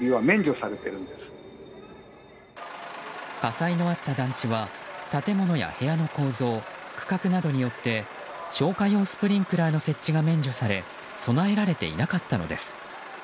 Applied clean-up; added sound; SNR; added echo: none; none; none; none.